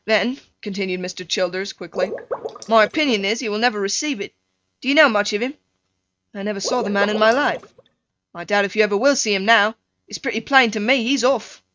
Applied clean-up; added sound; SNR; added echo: neural mask model RNNoise.